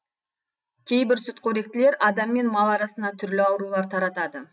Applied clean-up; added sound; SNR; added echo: none; none; none; none.